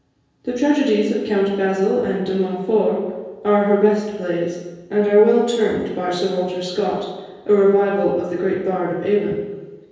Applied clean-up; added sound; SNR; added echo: none; none; none; reverberation time 1.2 s.